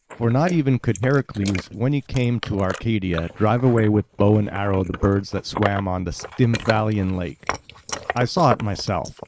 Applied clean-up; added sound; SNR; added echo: neural mask model Resemble Enhance denoiser.